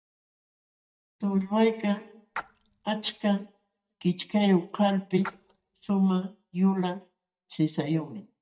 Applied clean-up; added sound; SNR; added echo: neural mask model DeepFilterNet 3.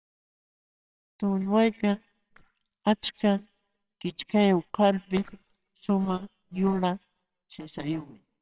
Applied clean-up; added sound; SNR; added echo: neural separator model SepFormer WHAMR!.